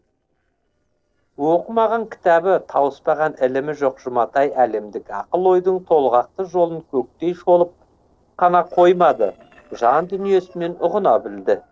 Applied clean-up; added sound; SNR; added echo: neural separator model SepFormer DNS4.